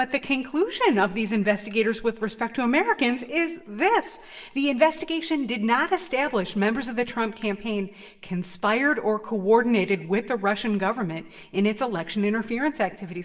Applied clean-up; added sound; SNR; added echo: none; none; none; reverberation time 0.6 s.